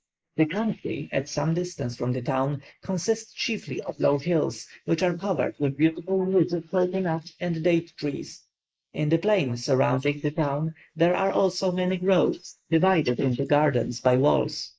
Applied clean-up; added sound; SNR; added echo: neural mask model Resemble Enhance denoiser.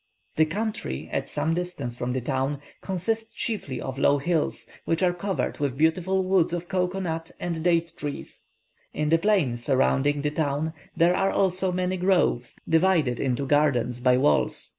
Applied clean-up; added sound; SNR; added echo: none; none; none; none.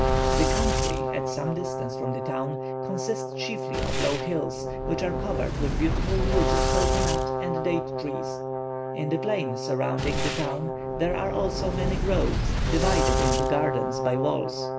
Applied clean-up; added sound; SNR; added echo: none; Brass instrument + Boom; -3 dB; none.